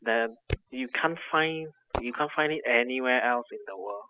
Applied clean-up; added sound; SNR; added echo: classical method spectral subtraction.